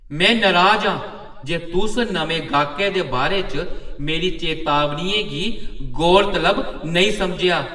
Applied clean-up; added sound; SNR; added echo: none; none; none; reverberation time 1.1 s.